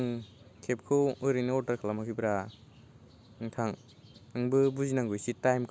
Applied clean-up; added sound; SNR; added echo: none; none; none; none.